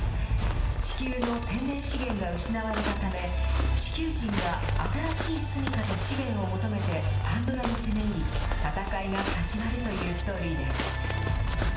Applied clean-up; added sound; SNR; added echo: none; Walk, footsteps; 10 dB; reverberation time 0.7 s.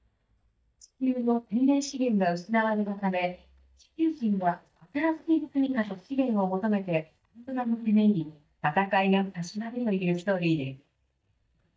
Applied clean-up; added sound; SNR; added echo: neural mask model DeepFilterNet 3.